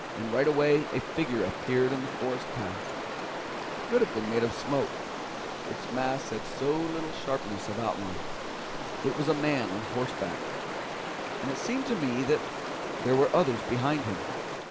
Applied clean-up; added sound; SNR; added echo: none; Stream; 4 dB; none.